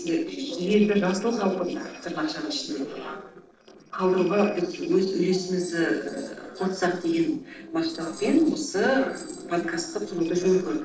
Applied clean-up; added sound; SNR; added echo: neural separator model SepFormer DNS4.